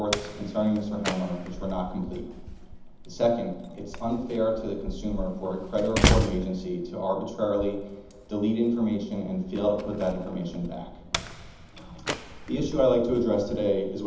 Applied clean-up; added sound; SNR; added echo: none; Slam; 5 dB; reverberation time 0.8 s.